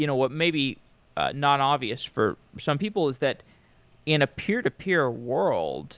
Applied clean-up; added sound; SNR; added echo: none; none; none; none.